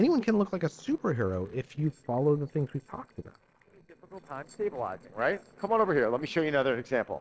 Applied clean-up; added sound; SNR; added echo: neural separator model SepFormer DNS4.